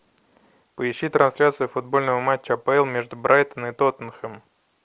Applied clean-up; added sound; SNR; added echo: none; none; none; none.